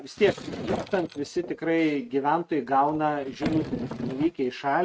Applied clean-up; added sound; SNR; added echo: neural mask model RNNoise.